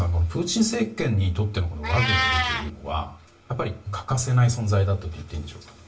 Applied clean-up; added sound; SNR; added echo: none; Meow; 8 dB; reverberation time 0.2 s.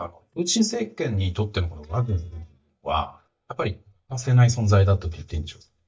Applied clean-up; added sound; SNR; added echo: neural mask model DeepFilterNet 3.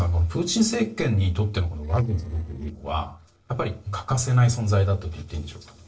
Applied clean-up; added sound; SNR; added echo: neural separator model SepFormer DNS4.